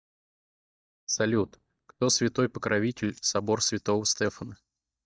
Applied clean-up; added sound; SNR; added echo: neural mask model DeepFilterNet 3.